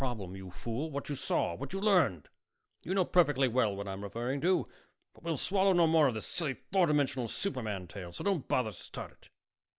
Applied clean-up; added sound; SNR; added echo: none; none; none; none.